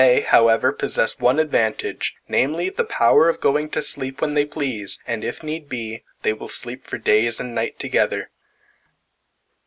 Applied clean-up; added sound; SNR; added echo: none; none; none; none.